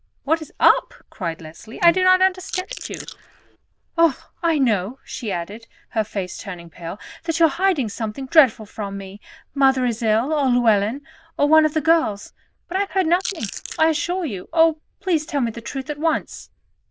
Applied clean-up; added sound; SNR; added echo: neural diffusion model UNIVERSE++.